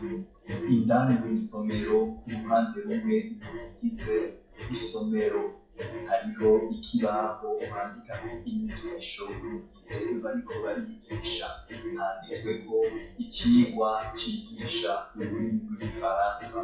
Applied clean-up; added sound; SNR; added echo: classical method WPE with log-MMSE.